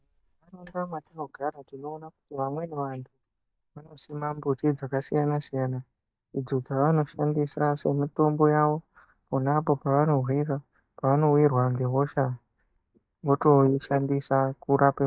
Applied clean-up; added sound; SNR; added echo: neural mask model DeepFilterNet 3.